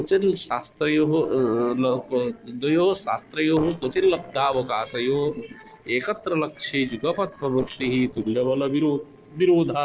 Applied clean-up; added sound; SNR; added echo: neural separator model SepFormer DNS4.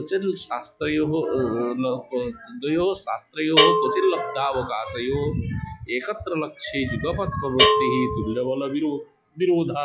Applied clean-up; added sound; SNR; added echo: classical method log-MMSE.